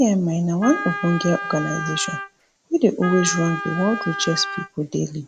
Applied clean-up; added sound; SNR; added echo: none; Wind instrument, woodwind instrument; 8 dB; none.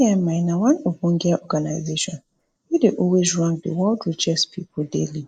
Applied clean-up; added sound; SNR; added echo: neural mask model Resemble Enhance denoiser.